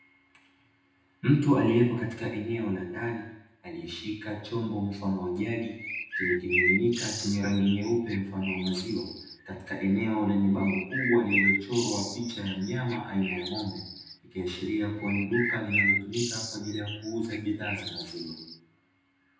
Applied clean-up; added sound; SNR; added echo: none; Bird; 3 dB; reverberation time 0.9 s.